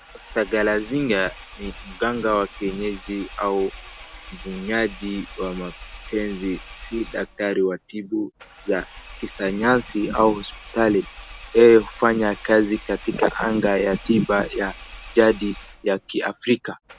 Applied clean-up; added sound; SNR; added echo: none; Engine; 18 dB; none.